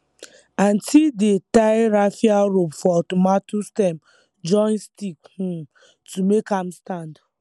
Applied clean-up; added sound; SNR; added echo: none; none; none; none.